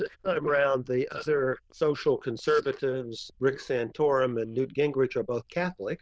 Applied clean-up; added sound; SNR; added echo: neural diffusion model UNIVERSE++.